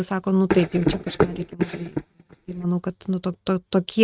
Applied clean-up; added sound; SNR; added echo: neural mask model RNNoise.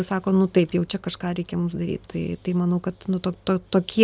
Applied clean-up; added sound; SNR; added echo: none; none; none; none.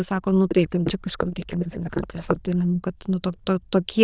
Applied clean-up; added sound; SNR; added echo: neural diffusion model UNIVERSE++.